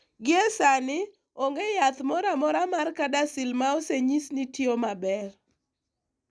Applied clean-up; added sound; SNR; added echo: none; none; none; none.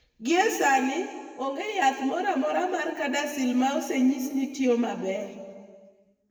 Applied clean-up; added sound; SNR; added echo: none; none; none; reverberation time 1.6 s.